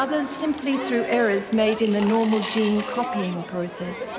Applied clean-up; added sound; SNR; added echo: none; Coin (dropping) / Glass + Crowd; 7 dB; none.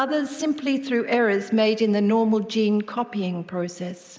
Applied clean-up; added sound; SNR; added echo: none; none; none; none.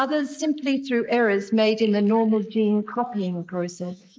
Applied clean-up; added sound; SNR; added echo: neural mask model Resemble Enhance denoiser.